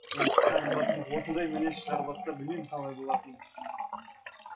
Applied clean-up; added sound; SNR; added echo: classical method WPE with log-MMSE.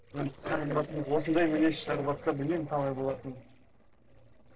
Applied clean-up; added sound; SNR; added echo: neural separator model SepFormer DNS4.